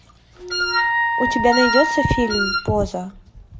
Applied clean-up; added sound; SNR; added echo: none; Wind instrument, woodwind instrument + Wind instrument, woodwind instrument; -1 dB; none.